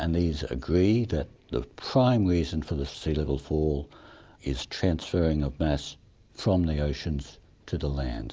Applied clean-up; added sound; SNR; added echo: none; none; none; none.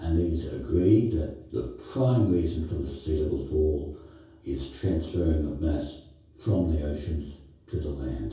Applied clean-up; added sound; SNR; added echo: none; none; none; reverberation time 0.6 s.